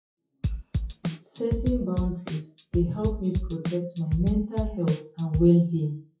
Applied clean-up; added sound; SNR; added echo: classical method WPE with log-MMSE.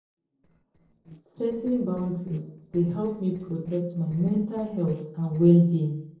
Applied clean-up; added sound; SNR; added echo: neural separator model SepFormer DNS4.